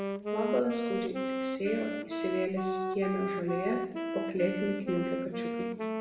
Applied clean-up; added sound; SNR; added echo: none; Wind instrument, woodwind instrument; 1 dB; reverberation time 0.9 s.